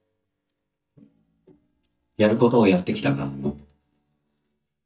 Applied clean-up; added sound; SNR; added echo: neural mask model DeepFilterNet 3.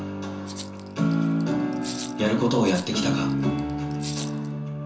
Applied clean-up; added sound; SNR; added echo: none; Rattle (instrument); 18 dB; reverberation time 0.9 s.